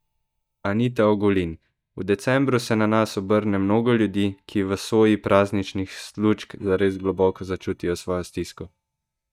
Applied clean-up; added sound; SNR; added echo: neural mask model DeepFilterNet 3.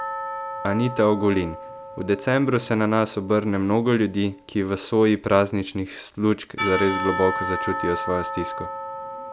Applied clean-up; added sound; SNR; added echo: none; Church bell / Percussion; 9 dB; none.